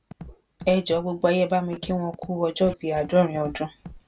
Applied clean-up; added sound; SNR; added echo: none; Scratching (performance technique); 19 dB; none.